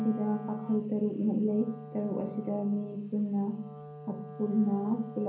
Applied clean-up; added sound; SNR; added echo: none; Wind instrument, woodwind instrument; 14 dB; reverberation time 0.6 s.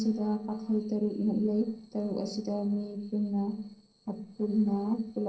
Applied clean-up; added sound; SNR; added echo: neural separator model SepFormer DNS4.